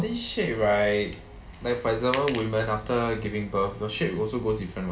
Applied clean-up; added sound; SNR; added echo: none; none; none; reverberation time 0.7 s.